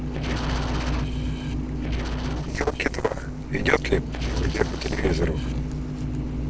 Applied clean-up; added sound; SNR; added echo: neural separator model SepFormer DNS4.